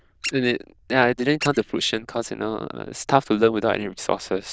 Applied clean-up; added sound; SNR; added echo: neural diffusion model UNIVERSE++.